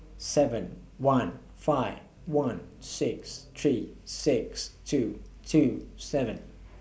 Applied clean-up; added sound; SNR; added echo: none; none; none; none.